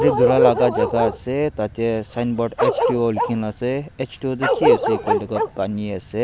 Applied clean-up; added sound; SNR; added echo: none; Bark; 0 dB; none.